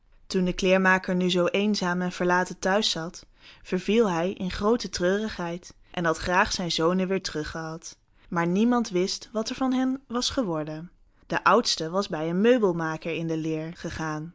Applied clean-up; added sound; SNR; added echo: neural mask model Resemble Enhance denoiser.